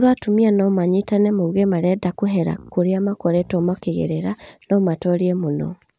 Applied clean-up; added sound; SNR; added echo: none; none; none; none.